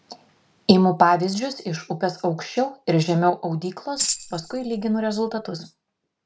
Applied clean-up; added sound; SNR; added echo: none; Tambourine; 9 dB; none.